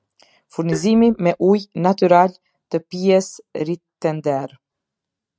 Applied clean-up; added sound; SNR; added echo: neural mask model RNNoise.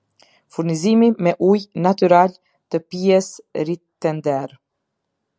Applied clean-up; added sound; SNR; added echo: none; none; none; none.